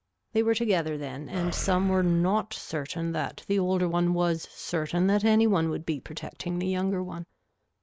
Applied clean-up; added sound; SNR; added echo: none; Animal; 11 dB; none.